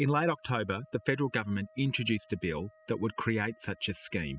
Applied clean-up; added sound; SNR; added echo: classical method spectral subtraction.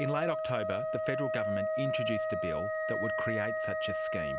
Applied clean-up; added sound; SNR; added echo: none; Wind instrument, woodwind instrument; -4 dB; none.